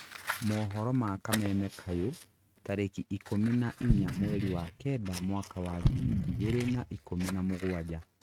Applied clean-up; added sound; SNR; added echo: neural mask model RNNoise.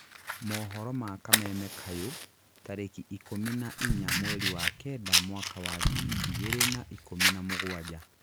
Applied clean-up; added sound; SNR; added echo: none; Explosion + Fire; -5 dB; none.